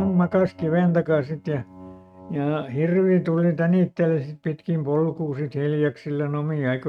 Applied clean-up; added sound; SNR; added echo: neural mask model RNNoise.